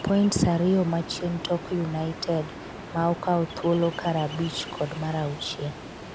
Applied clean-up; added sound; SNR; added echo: none; Ocean; 12 dB; none.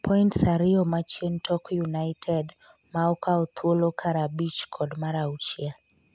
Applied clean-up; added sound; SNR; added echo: none; none; none; none.